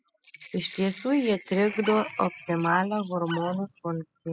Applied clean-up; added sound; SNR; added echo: classical method spectral subtraction.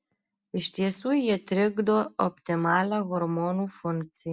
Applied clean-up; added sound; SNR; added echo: none; none; none; none.